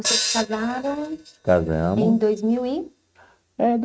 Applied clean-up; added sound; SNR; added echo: neural mask model RNNoise.